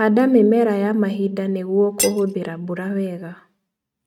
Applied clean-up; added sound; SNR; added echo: neural mask model RNNoise.